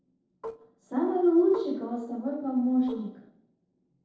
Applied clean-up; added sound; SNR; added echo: neural separator model SepFormer DNS4.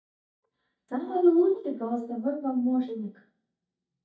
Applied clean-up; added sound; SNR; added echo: neural mask model DeepFilterNet 3.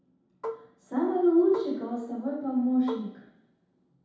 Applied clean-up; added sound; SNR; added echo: none; Marimba, xylophone; 13 dB; reverberation time 0.8 s.